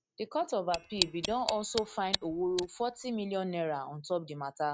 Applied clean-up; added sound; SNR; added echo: neural mask model RNNoise.